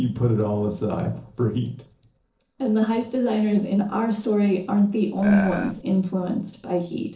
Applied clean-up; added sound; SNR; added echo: neural separator model SepFormer DNS4.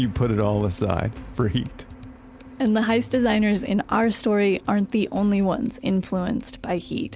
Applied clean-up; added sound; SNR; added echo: none; none; none; none.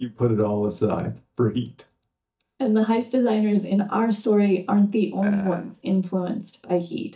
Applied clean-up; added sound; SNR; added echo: neural mask model DeepFilterNet 3.